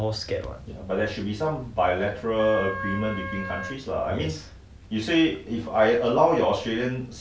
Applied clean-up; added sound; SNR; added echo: none; Wind instrument, woodwind instrument; 9 dB; none.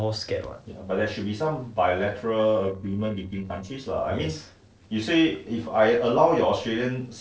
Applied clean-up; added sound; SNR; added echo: neural separator model SepFormer DNS4.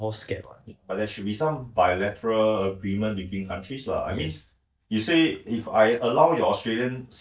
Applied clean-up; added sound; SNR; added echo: neural mask model DeepFilterNet 3.